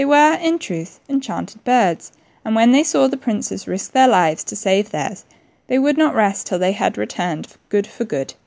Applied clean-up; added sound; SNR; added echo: none; none; none; none.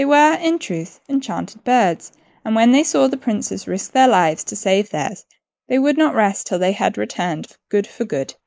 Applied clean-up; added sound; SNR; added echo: neural mask model Resemble Enhance denoiser.